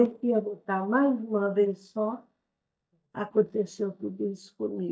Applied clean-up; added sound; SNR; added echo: neural mask model DeepFilterNet 3.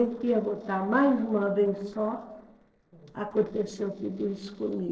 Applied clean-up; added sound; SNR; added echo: neural separator model SepFormer DNS4.